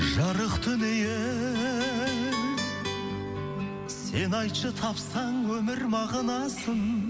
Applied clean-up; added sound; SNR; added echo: none; none; none; none.